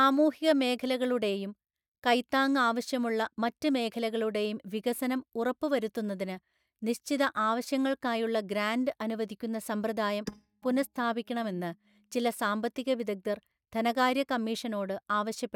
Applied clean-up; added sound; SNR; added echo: neural mask model DeepFilterNet 3.